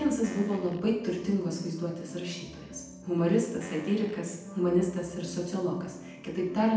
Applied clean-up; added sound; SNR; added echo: none; Fart; 14 dB; reverberation time 0.9 s.